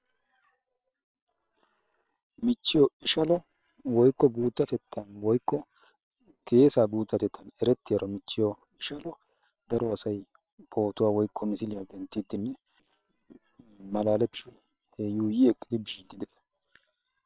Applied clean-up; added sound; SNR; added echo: neural separator model SepFormer WHAM!.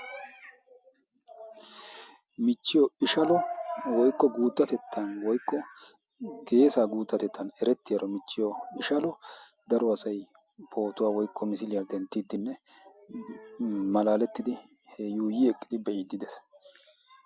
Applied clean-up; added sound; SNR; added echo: none; none; none; none.